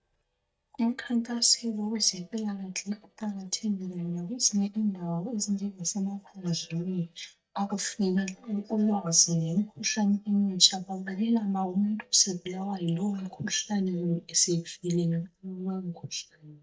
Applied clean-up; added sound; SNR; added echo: neural mask model DeepFilterNet 3.